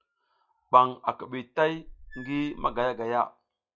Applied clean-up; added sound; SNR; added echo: classical method log-MMSE.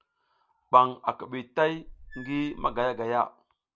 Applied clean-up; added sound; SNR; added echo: none; Squeak / Screech; 16 dB; none.